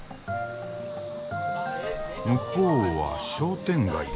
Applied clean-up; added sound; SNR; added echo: none; Breathing; 20 dB; none.